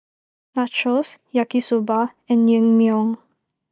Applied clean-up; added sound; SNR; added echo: neural mask model DeepFilterNet 3.